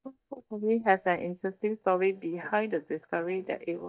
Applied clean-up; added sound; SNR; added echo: neural mask model DeepFilterNet 3.